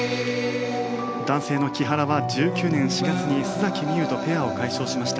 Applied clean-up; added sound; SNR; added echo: none; none; none; none.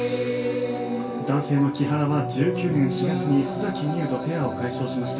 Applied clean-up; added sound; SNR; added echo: none; none; none; reverberation time 0.2 s.